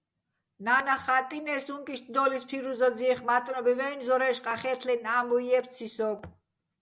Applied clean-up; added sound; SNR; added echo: none; none; none; none.